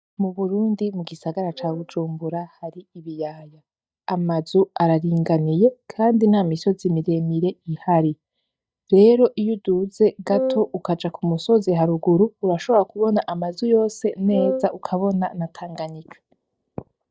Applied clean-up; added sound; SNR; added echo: neural mask model DeepFilterNet 3.